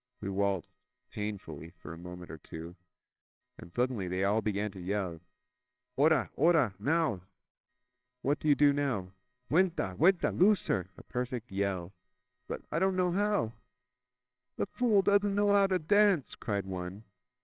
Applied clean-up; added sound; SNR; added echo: neural separator model SepFormer WHAMR!.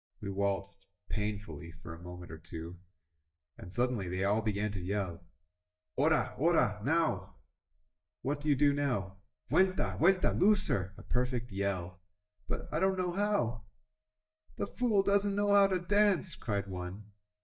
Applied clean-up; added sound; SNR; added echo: neural mask model DeepFilterNet 3.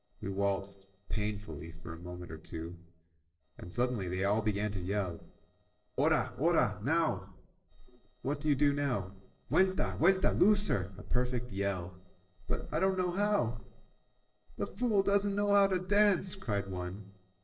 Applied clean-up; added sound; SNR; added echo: neural separator model SepFormer DNS4.